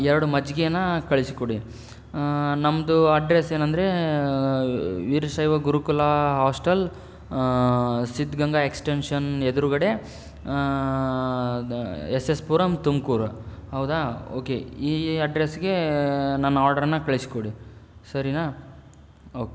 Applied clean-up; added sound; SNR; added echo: none; none; none; none.